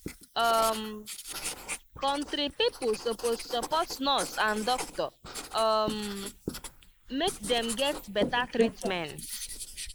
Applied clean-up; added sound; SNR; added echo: neural mask model Resemble Enhance denoiser.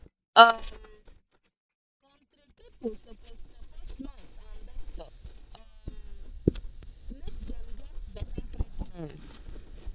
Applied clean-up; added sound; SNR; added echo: neural mask model DeepFilterNet 3.